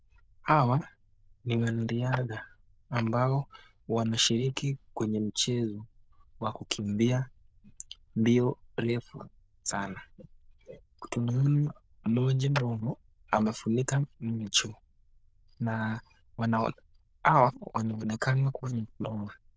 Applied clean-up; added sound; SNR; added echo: neural diffusion model UNIVERSE++.